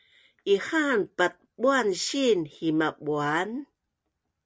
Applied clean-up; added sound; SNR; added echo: none; none; none; none.